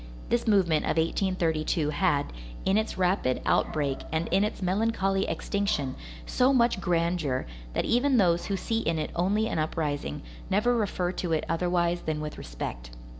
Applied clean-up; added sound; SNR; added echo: none; none; none; none.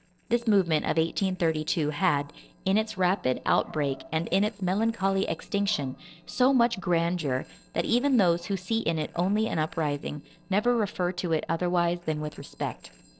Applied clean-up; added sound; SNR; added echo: neural separator model SepFormer DNS4.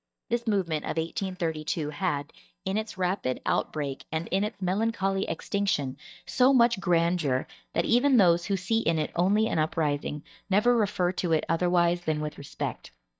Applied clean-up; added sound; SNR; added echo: neural mask model DeepFilterNet 3.